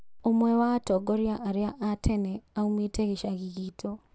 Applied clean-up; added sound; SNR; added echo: none; none; none; none.